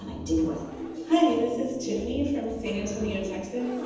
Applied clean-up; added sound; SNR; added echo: none; Zipper (clothing); 16 dB; reverberation time 1.1 s.